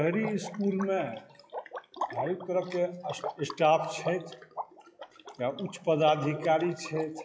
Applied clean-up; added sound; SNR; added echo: classical method log-MMSE.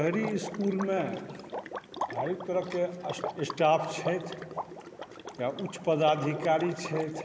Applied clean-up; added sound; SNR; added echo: none; Water / Liquid; 9 dB; none.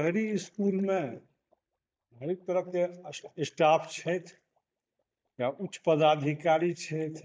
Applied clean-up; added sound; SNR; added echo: neural mask model DeepFilterNet 3.